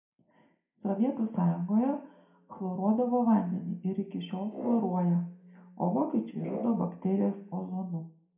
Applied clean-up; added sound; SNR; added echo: none; Brass instrument; 13 dB; reverberation time 0.4 s.